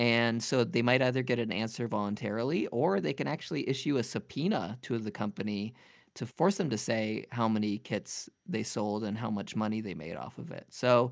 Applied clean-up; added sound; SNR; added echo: none; none; none; none.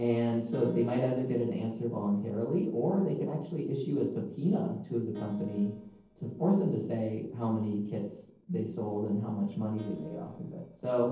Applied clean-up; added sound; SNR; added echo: neural separator model SepFormer DNS4.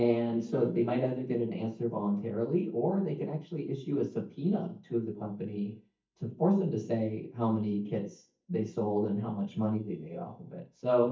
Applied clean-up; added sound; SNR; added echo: neural mask model DeepFilterNet 3.